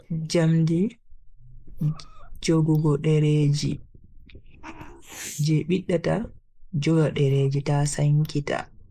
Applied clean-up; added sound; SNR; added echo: neural mask model Resemble Enhance denoiser.